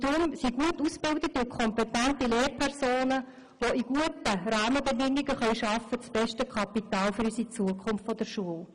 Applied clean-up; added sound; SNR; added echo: none; none; none; none.